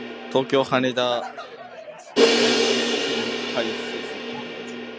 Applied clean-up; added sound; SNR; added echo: none; Crash cymbal; -2 dB; none.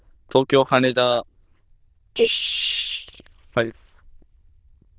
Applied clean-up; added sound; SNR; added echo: neural diffusion model UNIVERSE++.